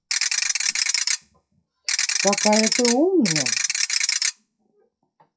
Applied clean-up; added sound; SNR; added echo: classical method WPE with log-MMSE.